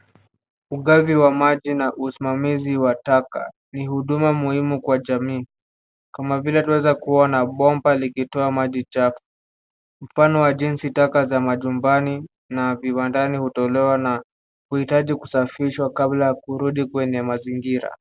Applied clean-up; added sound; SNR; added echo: none; none; none; none.